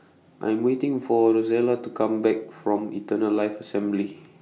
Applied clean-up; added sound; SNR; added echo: none; none; none; none.